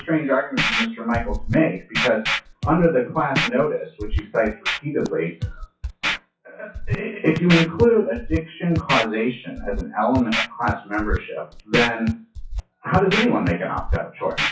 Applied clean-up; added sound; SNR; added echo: classical method WPE with log-MMSE.